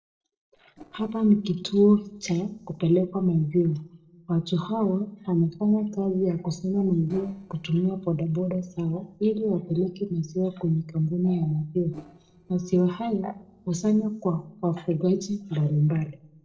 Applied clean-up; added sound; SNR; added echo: neural separator model SepFormer DNS4.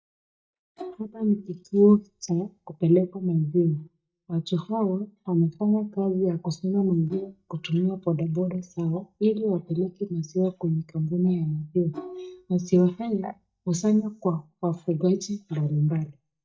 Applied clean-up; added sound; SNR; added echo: neural mask model DeepFilterNet 3.